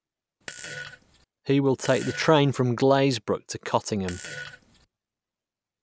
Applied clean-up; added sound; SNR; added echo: none; Fart; 14 dB; none.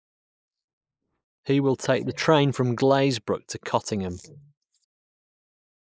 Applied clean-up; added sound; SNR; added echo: neural mask model Resemble Enhance denoiser.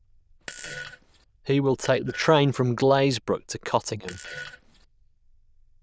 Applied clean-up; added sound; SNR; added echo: neural diffusion model UNIVERSE++.